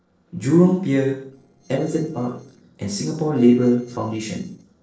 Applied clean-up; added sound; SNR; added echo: neural separator model SepFormer DNS4.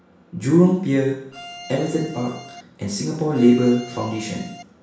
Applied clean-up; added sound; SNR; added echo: none; Bowed string instrument; 17 dB; reverberation time 0.7 s.